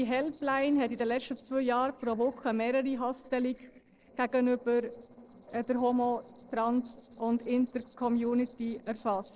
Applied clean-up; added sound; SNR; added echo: neural separator model SepFormer DNS4.